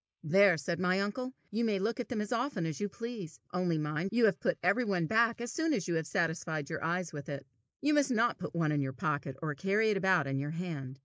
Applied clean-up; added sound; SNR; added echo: neural mask model Resemble Enhance denoiser.